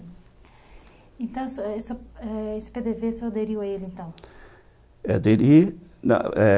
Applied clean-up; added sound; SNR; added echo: none; none; none; none.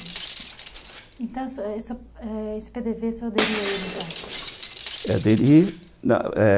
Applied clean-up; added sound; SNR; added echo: none; Shatter; 12 dB; none.